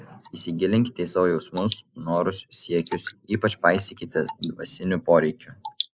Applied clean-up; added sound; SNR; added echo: neural mask model Resemble Enhance denoiser.